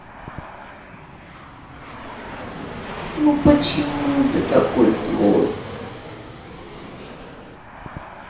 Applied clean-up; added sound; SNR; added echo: none; Fixed-wing aircraft, airplane; 9 dB; reverberation time 0.6 s.